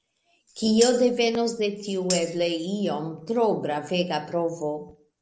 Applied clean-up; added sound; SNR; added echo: none; Tambourine; 11 dB; none.